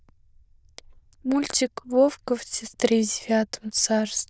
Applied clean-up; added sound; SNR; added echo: neural diffusion model UNIVERSE++.